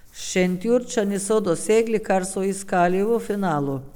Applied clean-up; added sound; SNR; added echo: none; Crumpling, crinkling; 17 dB; none.